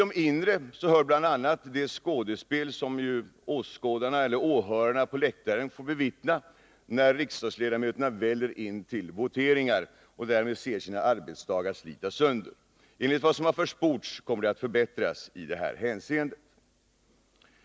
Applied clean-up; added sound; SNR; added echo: none; none; none; none.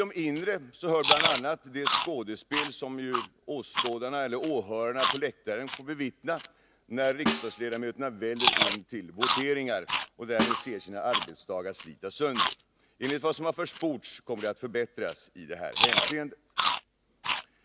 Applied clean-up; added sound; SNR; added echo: none; Snare drum + Chewing, mastication; -3 dB; none.